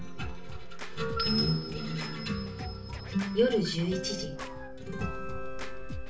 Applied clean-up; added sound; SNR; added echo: none; Scratching (performance technique); 12 dB; reverberation time 0.3 s.